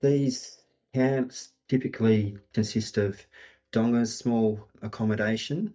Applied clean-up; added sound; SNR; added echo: neural mask model DeepFilterNet 3.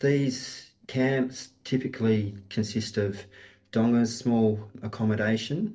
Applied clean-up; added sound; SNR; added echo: neural separator model SepFormer DNS4.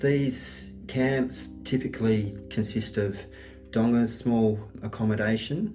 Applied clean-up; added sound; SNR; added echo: none; Piano; 18 dB; reverberation time 0.3 s.